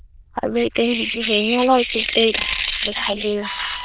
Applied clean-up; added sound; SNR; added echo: neural diffusion model UNIVERSE++.